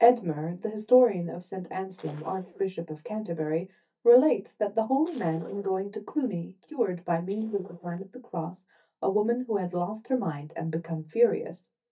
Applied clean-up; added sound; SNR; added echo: neural mask model DeepFilterNet 3.